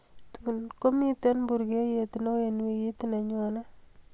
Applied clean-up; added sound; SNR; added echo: none; none; none; none.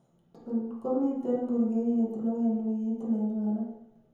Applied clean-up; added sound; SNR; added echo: none; none; none; reverberation time 0.9 s.